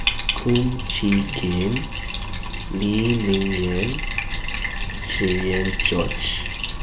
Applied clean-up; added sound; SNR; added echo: none; Bathtub (filling or washing); 2 dB; none.